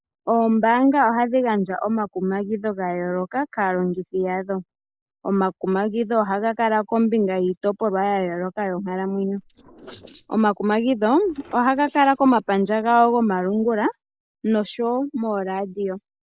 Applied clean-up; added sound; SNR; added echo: neural mask model Resemble Enhance denoiser.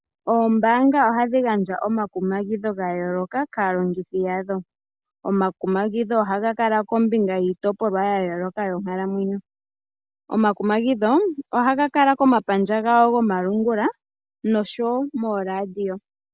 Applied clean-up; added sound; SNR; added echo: none; none; none; none.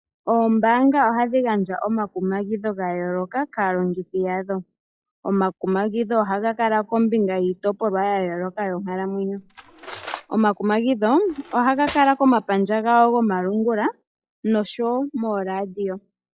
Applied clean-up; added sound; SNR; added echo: classical method log-MMSE.